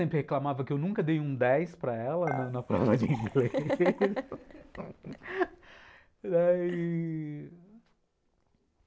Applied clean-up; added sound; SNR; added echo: none; Dishes, pots, and pans / Chink, clink; 13 dB; none.